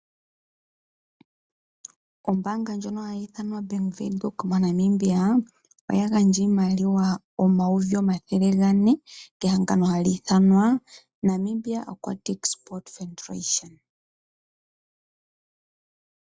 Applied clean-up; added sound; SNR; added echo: none; none; none; none.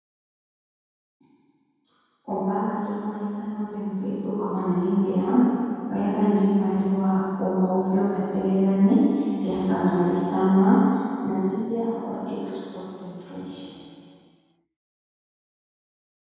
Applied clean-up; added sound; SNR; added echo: none; none; none; reverberation time 2.2 s.